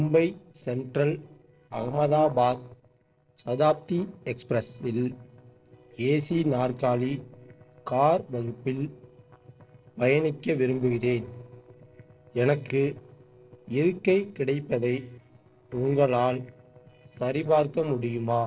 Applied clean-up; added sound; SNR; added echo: neural separator model SepFormer DNS4.